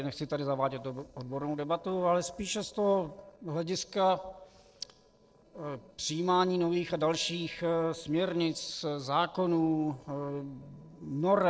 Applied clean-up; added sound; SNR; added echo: neural separator model SepFormer DNS4.